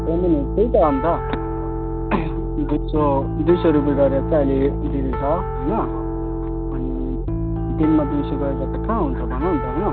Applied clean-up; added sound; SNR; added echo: none; Piano; 2 dB; none.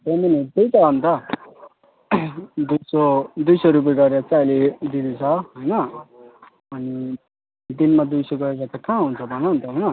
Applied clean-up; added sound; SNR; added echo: none; none; none; none.